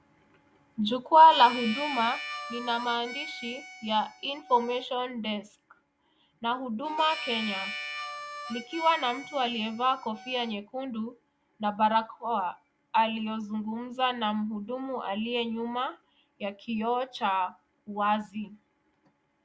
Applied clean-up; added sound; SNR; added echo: none; Harmonica; 10 dB; none.